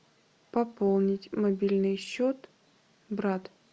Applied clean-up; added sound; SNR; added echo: none; none; none; none.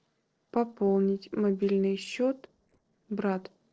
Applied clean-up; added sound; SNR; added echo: neural separator model SepFormer DNS4.